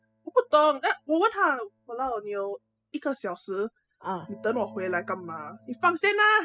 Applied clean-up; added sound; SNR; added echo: classical method spectral subtraction.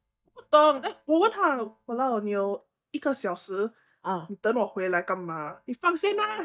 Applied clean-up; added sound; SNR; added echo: neural mask model DeepFilterNet 3.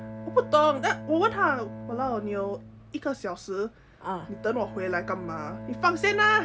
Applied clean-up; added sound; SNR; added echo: none; Bowed string instrument; 13 dB; none.